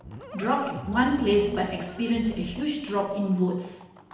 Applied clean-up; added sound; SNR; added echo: none; Livestock, farm animals, working animals; 15 dB; reverberation time 0.9 s.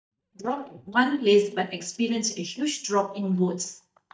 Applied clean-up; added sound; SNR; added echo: neural mask model DeepFilterNet 3.